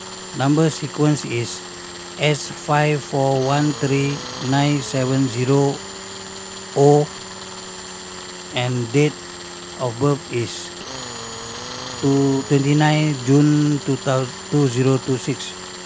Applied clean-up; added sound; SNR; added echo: none; Tools; 12 dB; none.